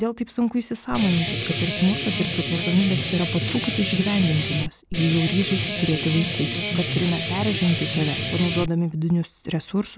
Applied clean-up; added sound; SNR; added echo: none; Guitar; 3 dB; none.